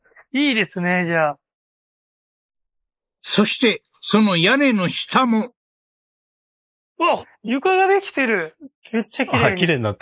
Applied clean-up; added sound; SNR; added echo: neural mask model Resemble Enhance denoiser.